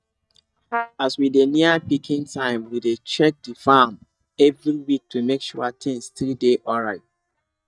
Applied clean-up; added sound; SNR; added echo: neural mask model DeepFilterNet 3.